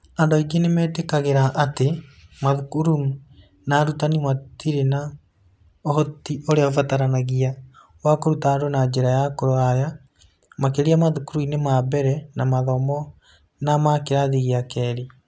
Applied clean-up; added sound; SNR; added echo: none; none; none; none.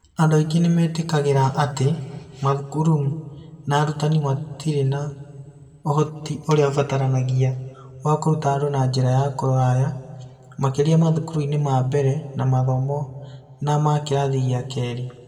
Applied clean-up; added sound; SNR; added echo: none; none; none; reverberation time 1.5 s.